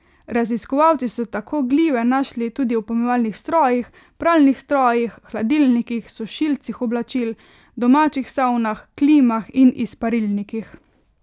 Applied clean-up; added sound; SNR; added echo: none; none; none; none.